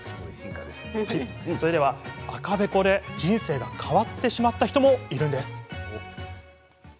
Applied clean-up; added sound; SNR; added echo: none; none; none; none.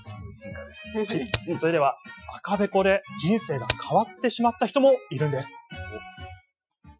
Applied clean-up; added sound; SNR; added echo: classical method Wiener filter.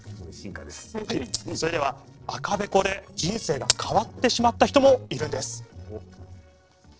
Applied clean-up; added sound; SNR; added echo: neural separator model SepFormer DNS4.